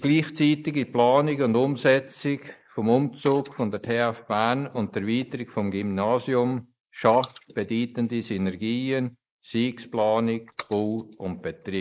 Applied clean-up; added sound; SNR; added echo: neural mask model Resemble Enhance denoiser.